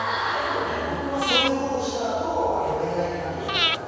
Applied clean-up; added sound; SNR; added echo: none; Breathing; 4 dB; reverberation time 2.2 s.